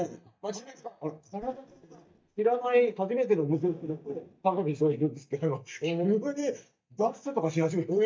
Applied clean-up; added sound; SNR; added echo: neural mask model DeepFilterNet 3.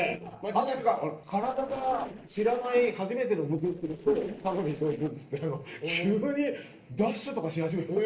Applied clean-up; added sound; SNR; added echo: neural separator model SepFormer DNS4.